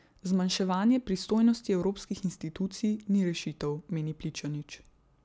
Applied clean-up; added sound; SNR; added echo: none; none; none; none.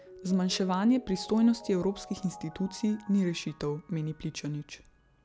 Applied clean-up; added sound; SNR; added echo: none; Mallet percussion; 20 dB; none.